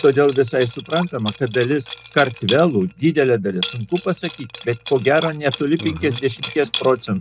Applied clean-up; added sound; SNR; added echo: none; Liquid; 13 dB; none.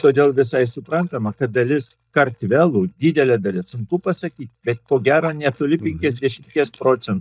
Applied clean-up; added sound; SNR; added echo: neural mask model DeepFilterNet 3.